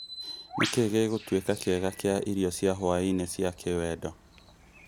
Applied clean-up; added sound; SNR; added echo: none; Bird; 13 dB; none.